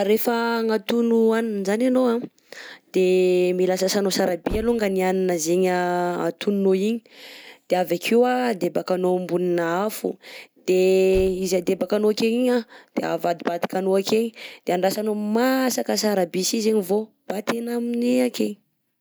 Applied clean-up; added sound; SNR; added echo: none; Car; 18 dB; none.